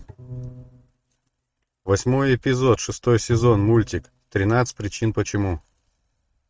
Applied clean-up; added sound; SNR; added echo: neural mask model RNNoise.